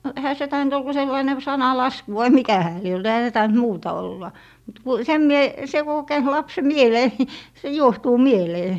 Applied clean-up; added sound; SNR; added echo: none; none; none; none.